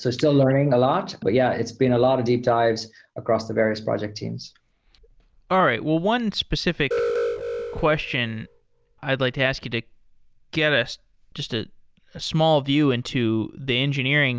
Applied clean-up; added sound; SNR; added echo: none; Alarm; 6 dB; none.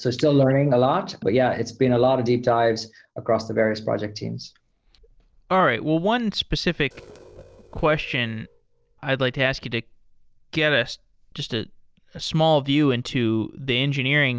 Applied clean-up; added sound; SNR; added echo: neural separator model SepFormer DNS4.